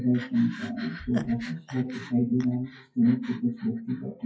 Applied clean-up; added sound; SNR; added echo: classical method WPE with log-MMSE.